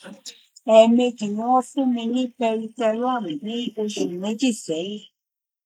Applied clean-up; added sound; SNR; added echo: neural mask model Resemble Enhance denoiser.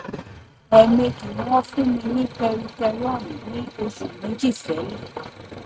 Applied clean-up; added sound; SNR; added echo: neural mask model RNNoise.